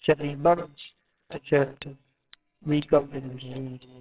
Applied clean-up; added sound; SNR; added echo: neural separator model SepFormer WHAMR!.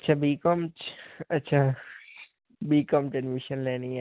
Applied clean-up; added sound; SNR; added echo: none; none; none; none.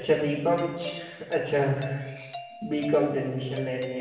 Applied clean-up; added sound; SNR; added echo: none; Doorbell; 14 dB; reverberation time 1.0 s.